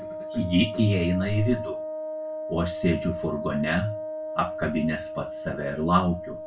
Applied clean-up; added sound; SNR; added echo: none; Wind instrument, woodwind instrument; 7 dB; reverberation time 0.2 s.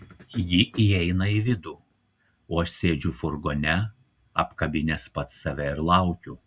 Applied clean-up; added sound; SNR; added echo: none; none; none; none.